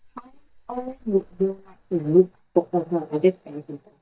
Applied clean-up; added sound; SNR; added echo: neural mask model DeepFilterNet 3.